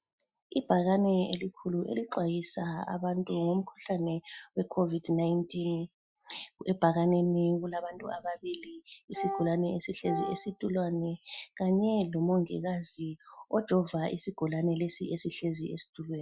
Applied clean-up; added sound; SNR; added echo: classical method Wiener filter.